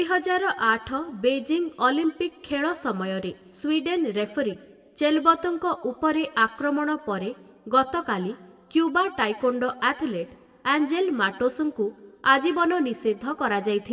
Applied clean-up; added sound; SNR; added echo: none; none; none; reverberation time 0.9 s.